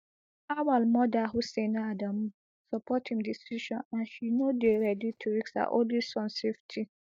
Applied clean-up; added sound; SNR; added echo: neural mask model DeepFilterNet 3.